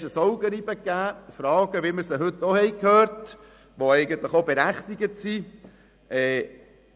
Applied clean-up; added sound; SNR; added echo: none; none; none; none.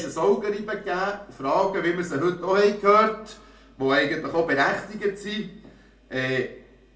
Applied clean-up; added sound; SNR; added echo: none; none; none; reverberation time 0.3 s.